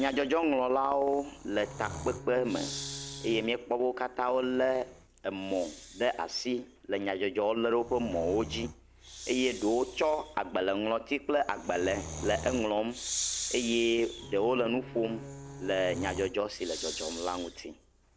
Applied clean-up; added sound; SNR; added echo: none; Breathing + Bowed string instrument; 12 dB; none.